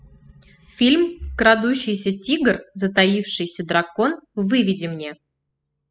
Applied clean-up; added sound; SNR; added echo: classical method spectral subtraction.